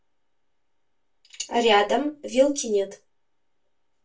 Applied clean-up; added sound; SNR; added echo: none; none; none; reverberation time 0.2 s.